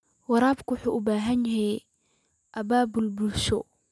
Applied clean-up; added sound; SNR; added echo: none; none; none; none.